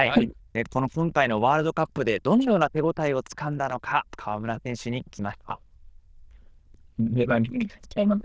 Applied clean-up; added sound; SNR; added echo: neural diffusion model UNIVERSE++.